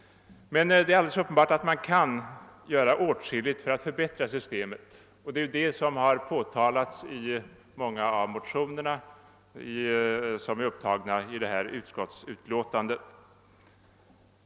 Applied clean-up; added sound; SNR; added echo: none; none; none; none.